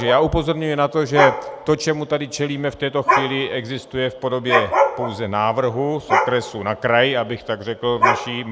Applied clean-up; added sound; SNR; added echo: none; Dog; 3 dB; none.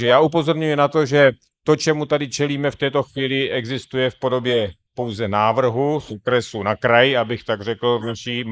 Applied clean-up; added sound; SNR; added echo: neural mask model Resemble Enhance denoiser.